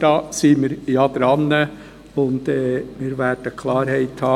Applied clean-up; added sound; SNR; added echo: none; none; none; none.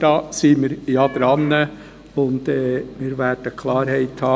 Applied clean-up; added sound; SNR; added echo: none; Telephone; 18 dB; none.